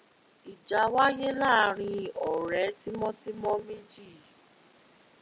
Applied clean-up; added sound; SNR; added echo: none; none; none; none.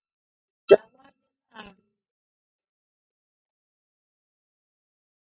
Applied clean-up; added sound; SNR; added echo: neural mask model DeepFilterNet 3.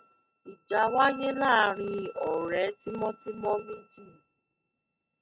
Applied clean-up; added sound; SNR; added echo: neural mask model RNNoise.